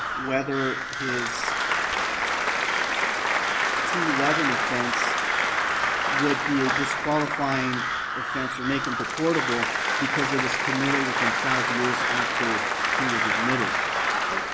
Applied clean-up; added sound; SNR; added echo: none; Crow + Applause; -5 dB; none.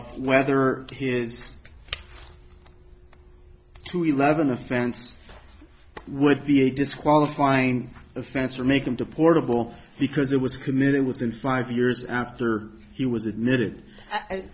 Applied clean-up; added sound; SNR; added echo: none; none; none; none.